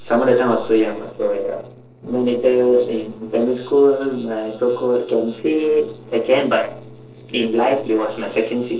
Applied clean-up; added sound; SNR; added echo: neural separator model SepFormer DNS4.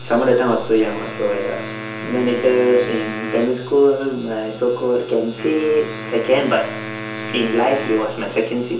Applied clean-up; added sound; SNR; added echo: none; Wind instrument, woodwind instrument; 12 dB; reverberation time 0.7 s.